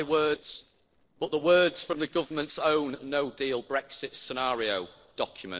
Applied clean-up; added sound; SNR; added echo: neural separator model SepFormer DNS4.